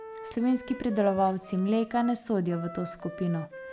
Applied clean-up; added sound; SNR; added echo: none; Wind instrument, woodwind instrument; 15 dB; none.